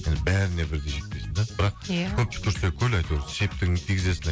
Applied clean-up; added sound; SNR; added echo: none; none; none; none.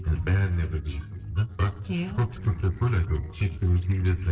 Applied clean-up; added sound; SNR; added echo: neural separator model SepFormer DNS4.